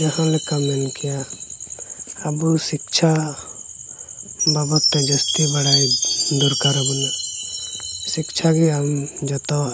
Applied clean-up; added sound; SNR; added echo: none; Chime; 4 dB; none.